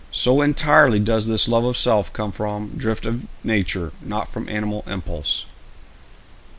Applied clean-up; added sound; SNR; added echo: none; none; none; none.